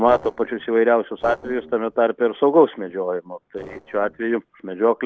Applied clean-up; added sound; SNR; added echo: neural separator model SepFormer DNS4.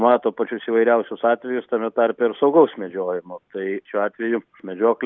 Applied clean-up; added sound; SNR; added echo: none; none; none; none.